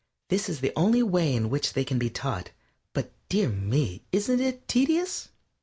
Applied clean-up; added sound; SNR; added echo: none; none; none; none.